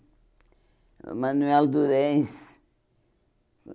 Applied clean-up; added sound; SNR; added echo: none; none; none; none.